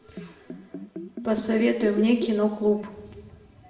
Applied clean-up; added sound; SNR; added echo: none; Bathtub (filling or washing); 12 dB; reverberation time 0.8 s.